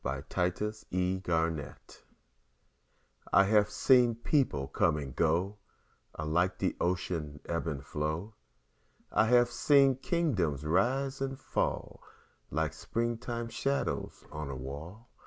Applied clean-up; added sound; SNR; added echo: none; none; none; none.